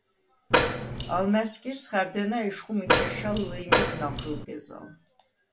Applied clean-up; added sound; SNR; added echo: none; Door; -5 dB; reverberation time 0.2 s.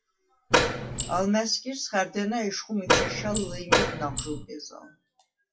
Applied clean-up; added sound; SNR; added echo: classical method WPE with log-MMSE.